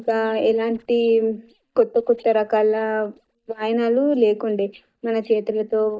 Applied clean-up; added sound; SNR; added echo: neural mask model DeepFilterNet 3.